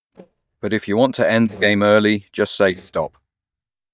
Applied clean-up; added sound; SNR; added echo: neural mask model DeepFilterNet 3.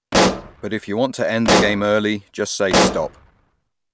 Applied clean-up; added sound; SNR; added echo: none; Explosion; -1 dB; none.